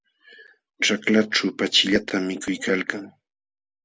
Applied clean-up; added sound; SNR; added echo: none; none; none; none.